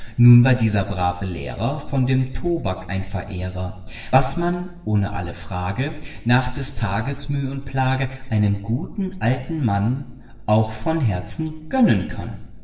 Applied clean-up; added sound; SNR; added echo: none; none; none; reverberation time 1.0 s.